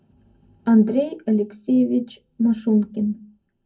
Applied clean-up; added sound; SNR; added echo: none; none; none; reverberation time 0.3 s.